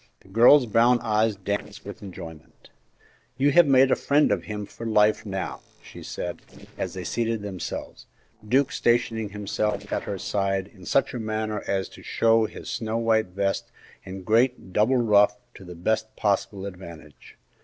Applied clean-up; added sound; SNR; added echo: neural separator model SepFormer DNS4.